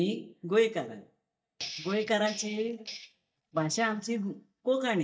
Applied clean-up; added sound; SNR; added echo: neural mask model DeepFilterNet 3.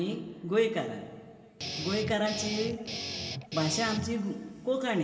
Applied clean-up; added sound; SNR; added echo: none; Guitar; 6 dB; reverberation time 2.6 s.